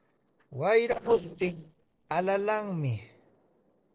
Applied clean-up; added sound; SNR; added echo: neural separator model SepFormer DNS4.